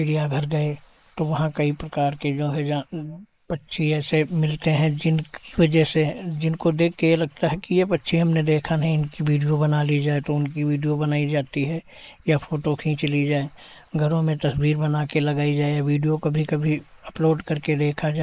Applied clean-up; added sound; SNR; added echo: neural mask model Resemble Enhance denoiser.